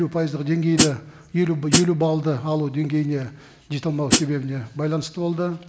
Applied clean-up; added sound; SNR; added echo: none; Hi-hat; -3 dB; none.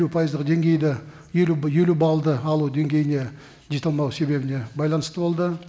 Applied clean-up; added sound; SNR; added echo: none; none; none; none.